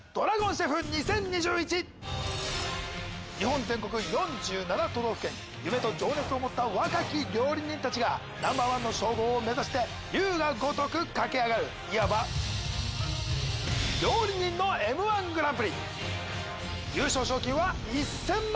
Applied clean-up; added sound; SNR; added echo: none; none; none; none.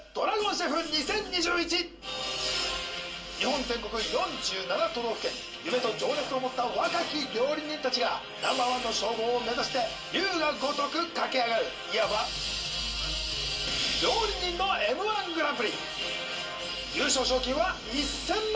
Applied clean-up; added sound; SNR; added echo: none; none; none; reverberation time 0.2 s.